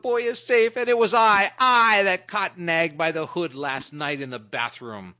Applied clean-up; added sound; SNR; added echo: neural mask model DeepFilterNet 3.